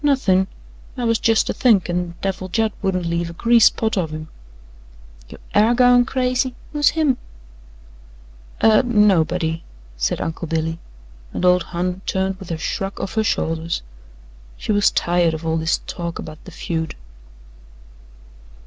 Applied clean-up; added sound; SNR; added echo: none; none; none; none.